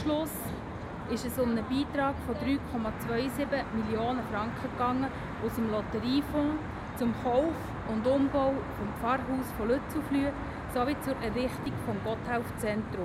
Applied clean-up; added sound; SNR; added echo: none; Traffic noise, roadway noise; 6 dB; none.